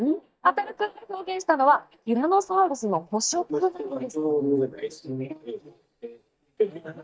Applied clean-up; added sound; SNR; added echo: neural mask model DeepFilterNet 3.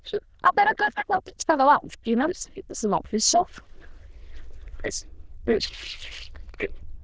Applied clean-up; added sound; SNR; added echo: neural diffusion model UNIVERSE++.